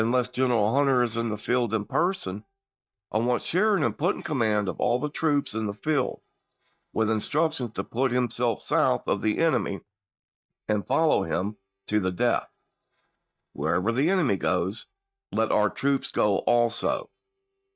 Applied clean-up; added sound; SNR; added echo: neural mask model DeepFilterNet 3.